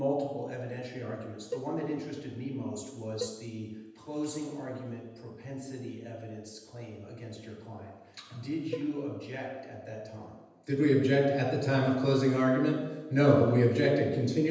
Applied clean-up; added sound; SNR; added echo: none; Cowbell; 14 dB; reverberation time 1.1 s.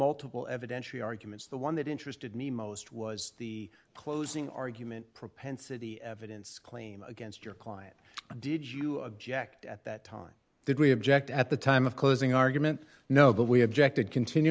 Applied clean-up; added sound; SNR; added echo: none; none; none; none.